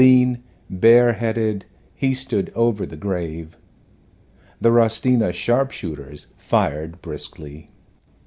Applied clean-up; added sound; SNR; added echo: none; none; none; none.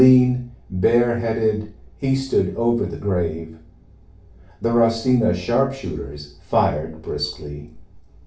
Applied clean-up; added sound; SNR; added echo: none; none; none; reverberation time 0.4 s.